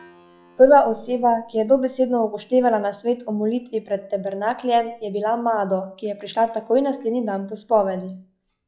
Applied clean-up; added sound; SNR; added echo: classical method log-MMSE.